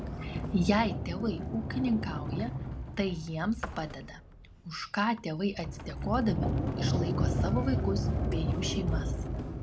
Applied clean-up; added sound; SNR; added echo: none; Sliding door; 0 dB; none.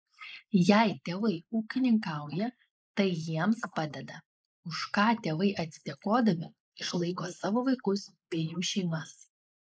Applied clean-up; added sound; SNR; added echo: neural mask model Resemble Enhance denoiser.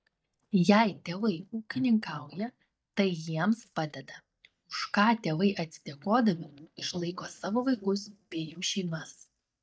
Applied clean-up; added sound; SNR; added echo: neural mask model DeepFilterNet 3.